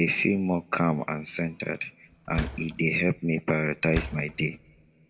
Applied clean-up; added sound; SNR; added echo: none; Slam; 10 dB; reverberation time 0.9 s.